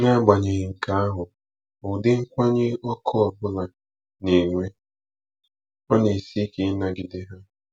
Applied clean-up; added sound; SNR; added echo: none; none; none; none.